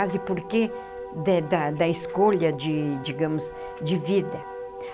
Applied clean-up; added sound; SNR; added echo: none; Wind instrument, woodwind instrument; 10 dB; none.